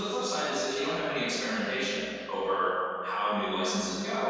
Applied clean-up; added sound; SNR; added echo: none; none; none; reverberation time 2.1 s.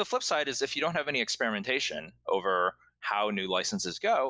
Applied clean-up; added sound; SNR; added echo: none; none; none; none.